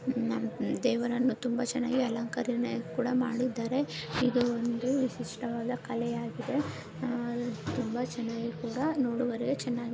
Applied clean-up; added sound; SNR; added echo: none; none; none; none.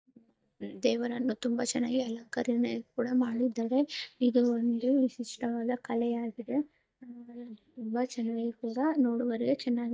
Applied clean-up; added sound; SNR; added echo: neural mask model DeepFilterNet 3.